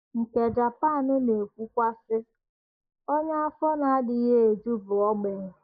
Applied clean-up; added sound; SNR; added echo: neural mask model Resemble Enhance denoiser.